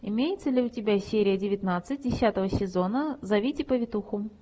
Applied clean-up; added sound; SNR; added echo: none; none; none; none.